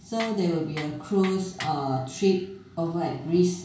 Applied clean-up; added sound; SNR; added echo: none; Tools; 14 dB; reverberation time 0.6 s.